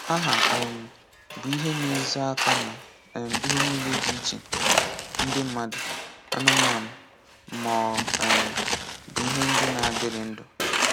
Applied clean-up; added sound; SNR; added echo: none; Tools + Walk, footsteps; -4 dB; none.